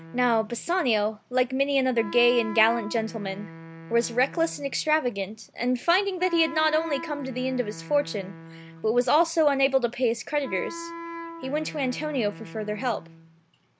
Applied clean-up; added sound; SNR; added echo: none; Wind instrument, woodwind instrument; 15 dB; none.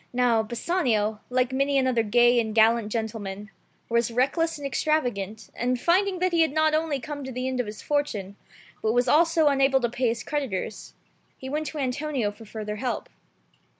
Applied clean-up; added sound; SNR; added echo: none; none; none; none.